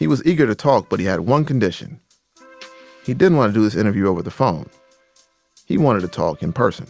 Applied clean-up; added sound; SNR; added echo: none; none; none; none.